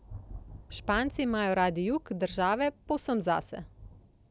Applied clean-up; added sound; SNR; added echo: none; Thunder; 16 dB; none.